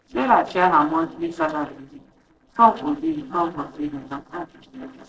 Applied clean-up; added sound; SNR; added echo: neural separator model SepFormer DNS4.